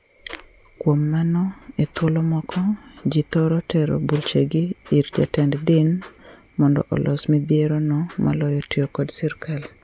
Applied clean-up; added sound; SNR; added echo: none; none; none; none.